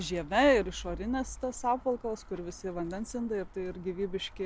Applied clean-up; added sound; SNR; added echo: none; none; none; none.